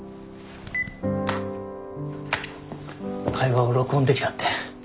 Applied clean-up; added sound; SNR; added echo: none; none; none; none.